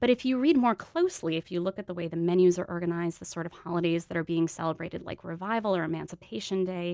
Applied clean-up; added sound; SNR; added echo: none; none; none; none.